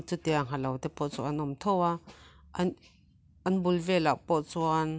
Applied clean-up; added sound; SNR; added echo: none; none; none; none.